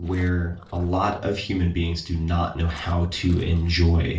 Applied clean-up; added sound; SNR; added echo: neural separator model SepFormer DNS4.